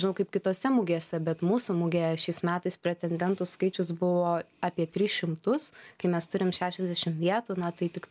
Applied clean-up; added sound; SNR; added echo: none; none; none; none.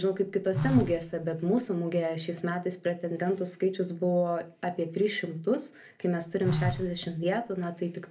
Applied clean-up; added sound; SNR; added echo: none; Telephone; 5 dB; reverberation time 0.3 s.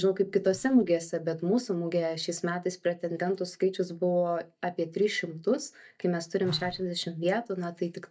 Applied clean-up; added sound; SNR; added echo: neural mask model DeepFilterNet 3.